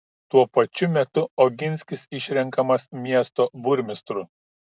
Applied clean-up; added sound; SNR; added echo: none; none; none; none.